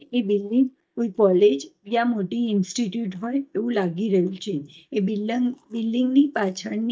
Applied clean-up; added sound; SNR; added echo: neural mask model DeepFilterNet 3.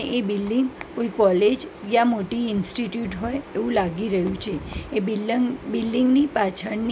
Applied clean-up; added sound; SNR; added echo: none; none; none; none.